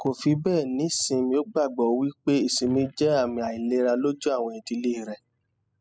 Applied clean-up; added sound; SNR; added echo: classical method spectral subtraction.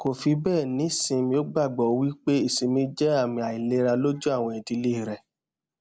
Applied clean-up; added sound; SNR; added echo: none; none; none; none.